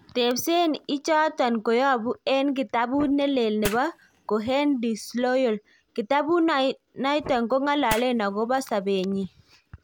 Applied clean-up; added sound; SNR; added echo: none; Fire; 19 dB; none.